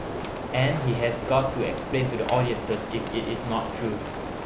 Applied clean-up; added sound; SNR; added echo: none; Rain; 5 dB; none.